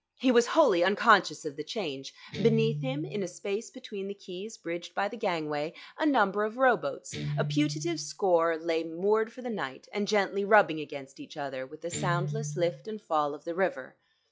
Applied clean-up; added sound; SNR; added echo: classical method log-MMSE.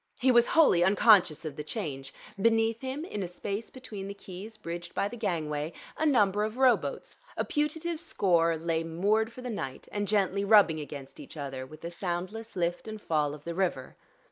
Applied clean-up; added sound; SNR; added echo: neural mask model Resemble Enhance denoiser.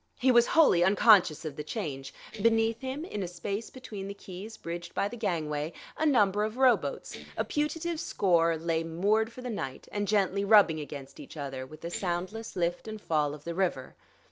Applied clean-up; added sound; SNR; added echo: neural separator model SepFormer DNS4.